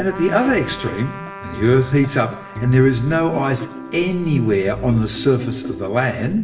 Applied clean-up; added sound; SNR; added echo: none; Trumpet; 18 dB; reverberation time 0.7 s.